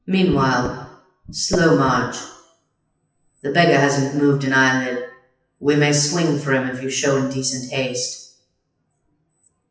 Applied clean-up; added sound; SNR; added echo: classical method WPE with log-MMSE.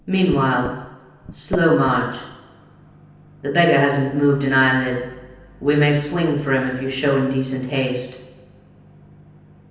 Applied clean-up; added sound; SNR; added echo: none; Microwave oven; 19 dB; reverberation time 0.9 s.